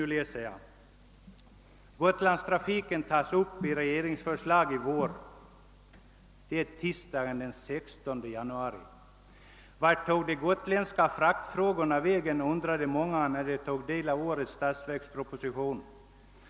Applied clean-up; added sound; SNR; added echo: none; none; none; none.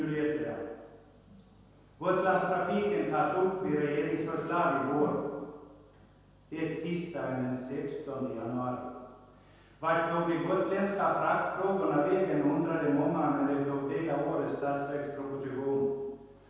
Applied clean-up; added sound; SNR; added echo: none; none; none; reverberation time 1.2 s.